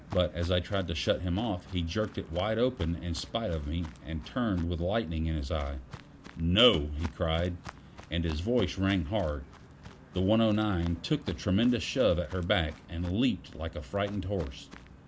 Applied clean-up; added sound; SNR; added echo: none; Walk, footsteps; 18 dB; none.